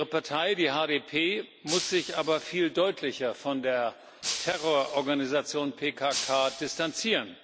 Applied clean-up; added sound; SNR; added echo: none; Shatter; 9 dB; none.